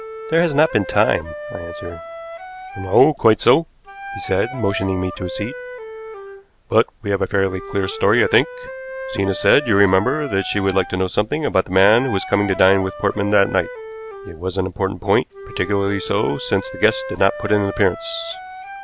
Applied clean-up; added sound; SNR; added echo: none; Wind instrument, woodwind instrument; 12 dB; none.